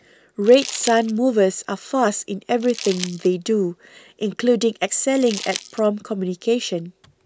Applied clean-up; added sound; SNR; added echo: none; Crumpling, crinkling; 13 dB; none.